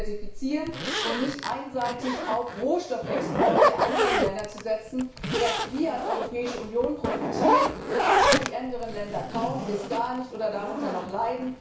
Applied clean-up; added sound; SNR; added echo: none; Zipper (clothing); -2 dB; reverberation time 0.6 s.